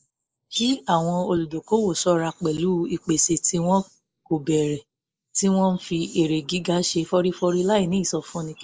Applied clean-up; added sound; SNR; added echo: neural mask model Resemble Enhance denoiser.